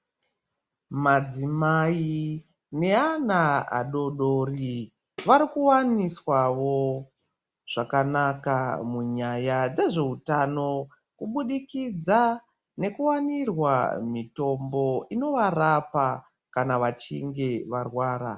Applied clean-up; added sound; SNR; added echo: none; Tambourine; 14 dB; none.